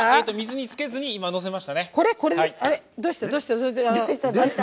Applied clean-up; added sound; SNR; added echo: none; none; none; none.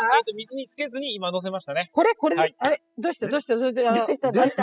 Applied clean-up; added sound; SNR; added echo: classical method spectral subtraction.